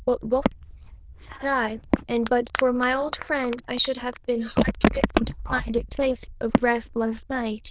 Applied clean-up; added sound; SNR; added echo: neural diffusion model UNIVERSE++.